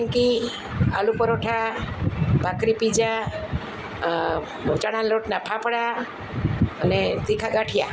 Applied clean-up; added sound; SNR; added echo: none; none; none; none.